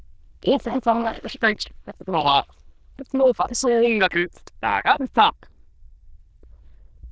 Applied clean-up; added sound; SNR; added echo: neural diffusion model UNIVERSE++.